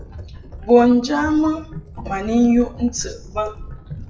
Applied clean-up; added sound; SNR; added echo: classical method WPE with log-MMSE.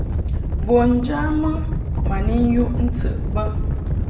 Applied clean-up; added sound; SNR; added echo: none; Animal; -1 dB; reverberation time 0.8 s.